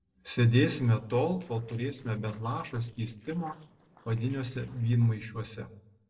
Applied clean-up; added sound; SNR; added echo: neural separator model SepFormer DNS4.